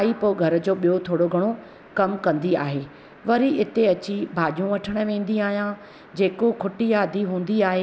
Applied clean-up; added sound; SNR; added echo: none; none; none; none.